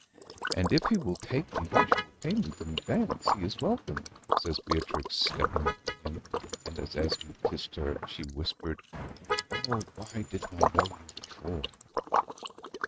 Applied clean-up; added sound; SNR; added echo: neural mask model RNNoise.